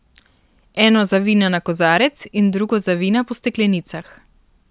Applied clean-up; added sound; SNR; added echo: none; none; none; none.